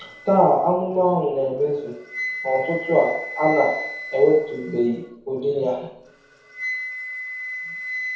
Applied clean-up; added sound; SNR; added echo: none; Wind instrument, woodwind instrument; 10 dB; reverberation time 0.8 s.